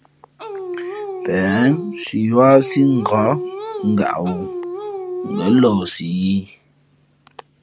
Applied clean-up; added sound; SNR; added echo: none; Dog; 9 dB; none.